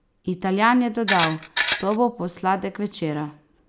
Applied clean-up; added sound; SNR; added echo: none; Tools; 2 dB; none.